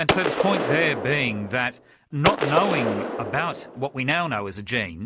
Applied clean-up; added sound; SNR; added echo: none; Gunshot, gunfire; 1 dB; none.